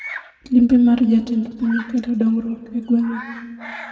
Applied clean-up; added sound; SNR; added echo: none; Bird vocalization, bird call, bird song; 18 dB; reverberation time 1.6 s.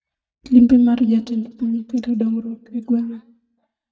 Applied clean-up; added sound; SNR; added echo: neural mask model DeepFilterNet 3.